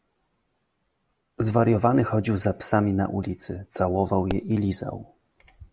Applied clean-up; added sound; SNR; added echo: none; Explosion; 15 dB; none.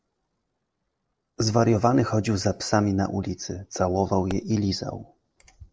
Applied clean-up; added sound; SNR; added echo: neural separator model SepFormer DNS4.